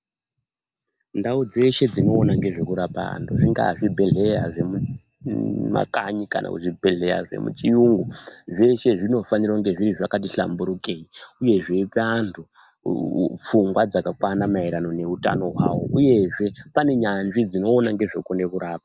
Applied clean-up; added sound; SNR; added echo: none; none; none; none.